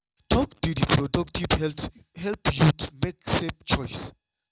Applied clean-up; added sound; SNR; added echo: none; none; none; none.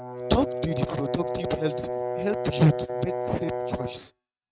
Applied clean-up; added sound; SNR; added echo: neural mask model RNNoise.